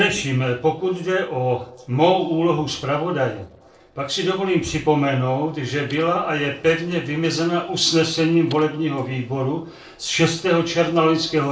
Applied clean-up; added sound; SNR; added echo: neural separator model SepFormer DNS4.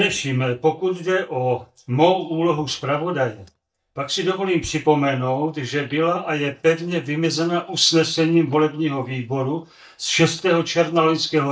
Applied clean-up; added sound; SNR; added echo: neural mask model DeepFilterNet 3.